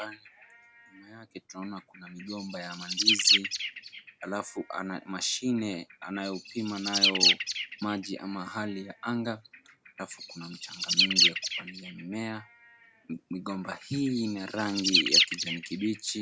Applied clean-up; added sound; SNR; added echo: none; Bird; -4 dB; none.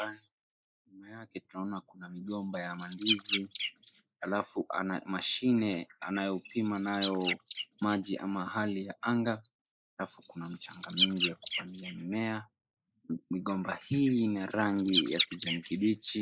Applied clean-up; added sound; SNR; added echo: neural mask model Resemble Enhance denoiser.